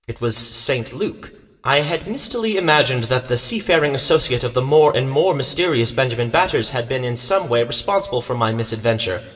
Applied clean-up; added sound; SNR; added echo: none; none; none; reverberation time 0.9 s.